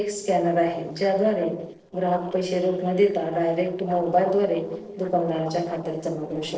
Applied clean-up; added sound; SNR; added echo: neural separator model SepFormer DNS4.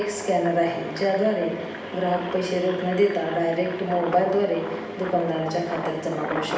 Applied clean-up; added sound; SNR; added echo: none; Engine; 12 dB; reverberation time 0.8 s.